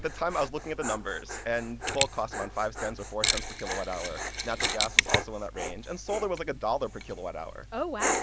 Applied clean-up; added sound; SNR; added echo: none; Dog + Mechanisms; 0 dB; none.